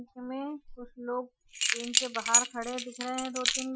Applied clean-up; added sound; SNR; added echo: classical method Wiener filter.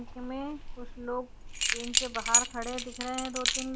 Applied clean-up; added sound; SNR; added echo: none; Keys jangling; -4 dB; none.